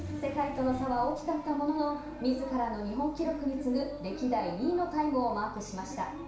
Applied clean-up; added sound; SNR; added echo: none; Accelerating, revving, vroom; 16 dB; reverberation time 0.6 s.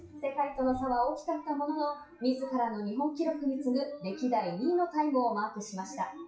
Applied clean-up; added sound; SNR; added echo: classical method WPE with log-MMSE.